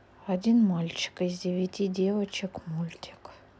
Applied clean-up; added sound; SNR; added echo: none; none; none; none.